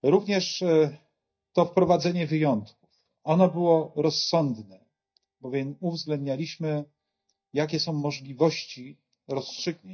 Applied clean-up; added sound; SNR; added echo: neural mask model DeepFilterNet 3.